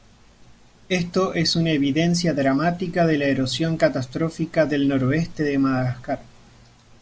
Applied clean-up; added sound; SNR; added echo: none; none; none; none.